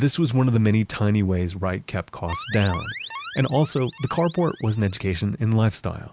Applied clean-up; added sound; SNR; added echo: none; Alarm; 15 dB; none.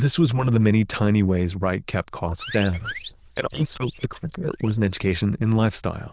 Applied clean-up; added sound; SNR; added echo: neural diffusion model UNIVERSE++.